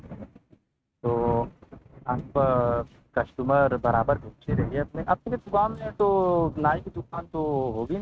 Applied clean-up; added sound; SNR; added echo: neural mask model RNNoise.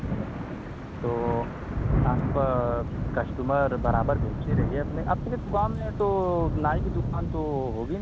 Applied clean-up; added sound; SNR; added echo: none; Thunder / Rain; -1 dB; none.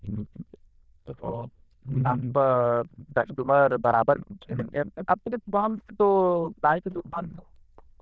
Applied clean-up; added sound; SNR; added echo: neural diffusion model UNIVERSE++.